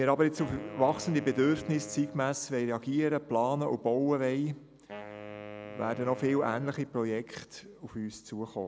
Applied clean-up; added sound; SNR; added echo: none; Wind instrument, woodwind instrument; 16 dB; none.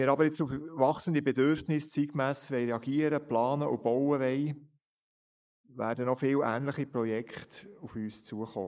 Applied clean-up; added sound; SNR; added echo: neural mask model Resemble Enhance denoiser.